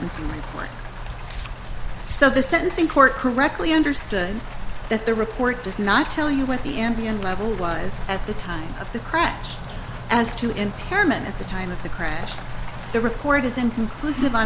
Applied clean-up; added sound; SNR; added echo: none; Rain; 14 dB; none.